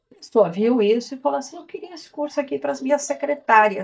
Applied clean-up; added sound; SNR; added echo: neural mask model DeepFilterNet 3.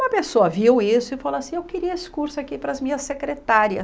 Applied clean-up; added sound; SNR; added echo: none; none; none; none.